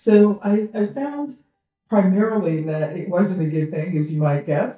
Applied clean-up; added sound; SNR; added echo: neural mask model DeepFilterNet 3.